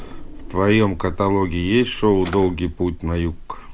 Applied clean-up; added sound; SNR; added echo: none; Drawer open or close; 13 dB; none.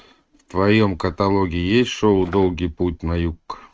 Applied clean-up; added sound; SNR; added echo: neural mask model RNNoise.